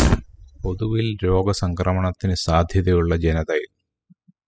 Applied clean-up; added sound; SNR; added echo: classical method spectral subtraction.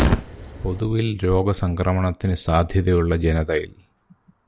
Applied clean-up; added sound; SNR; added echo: none; Fire; 8 dB; none.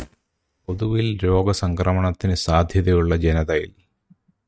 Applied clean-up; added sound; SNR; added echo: neural mask model RNNoise.